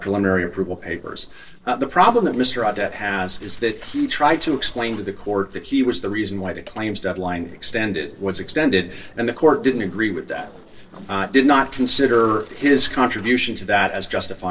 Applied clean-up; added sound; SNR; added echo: neural separator model SepFormer DNS4.